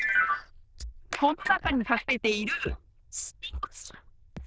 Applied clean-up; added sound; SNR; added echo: neural diffusion model UNIVERSE++.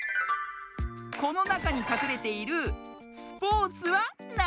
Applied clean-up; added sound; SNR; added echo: none; Dishes, pots, and pans; 10 dB; none.